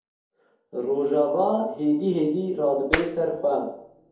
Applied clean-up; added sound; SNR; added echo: none; Tap; 4 dB; reverberation time 2.7 s.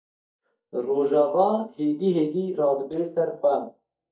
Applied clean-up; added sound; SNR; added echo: neural mask model DeepFilterNet 3.